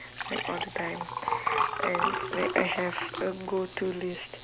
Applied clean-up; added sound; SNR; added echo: none; Liquid; 0 dB; none.